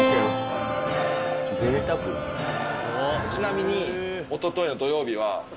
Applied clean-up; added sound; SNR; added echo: none; Keyboard (musical); 4 dB; none.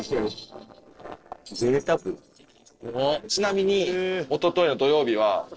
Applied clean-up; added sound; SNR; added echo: neural separator model SepFormer DNS4.